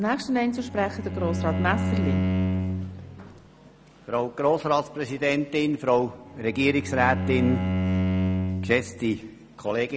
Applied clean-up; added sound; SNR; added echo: none; Bowed string instrument; 1 dB; none.